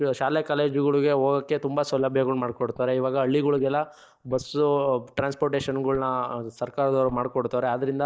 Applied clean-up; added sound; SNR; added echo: neural mask model DeepFilterNet 3.